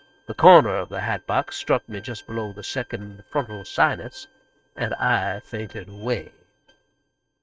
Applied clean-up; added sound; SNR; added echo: neural mask model RNNoise.